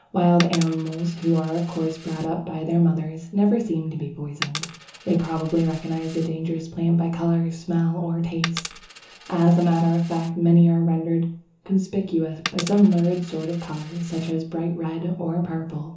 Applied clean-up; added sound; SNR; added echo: none; Coin (dropping); 17 dB; reverberation time 0.8 s.